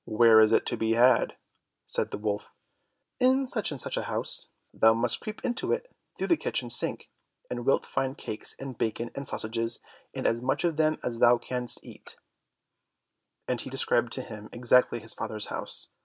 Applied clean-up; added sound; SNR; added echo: none; none; none; none.